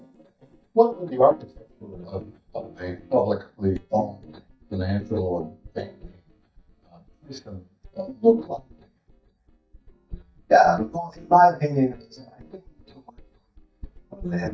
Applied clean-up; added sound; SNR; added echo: neural mask model DeepFilterNet 3.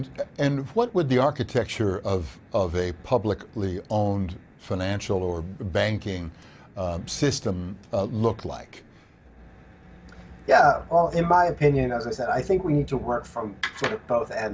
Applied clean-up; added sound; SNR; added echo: none; none; none; none.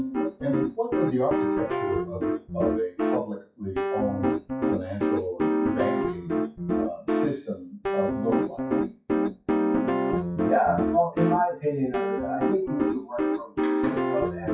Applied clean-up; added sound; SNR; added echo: classical method WPE with log-MMSE.